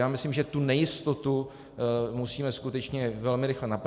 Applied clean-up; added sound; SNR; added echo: none; none; none; none.